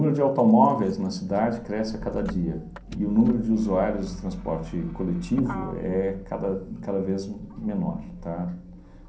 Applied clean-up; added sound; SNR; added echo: none; Motor vehicle (road); 16 dB; reverberation time 0.6 s.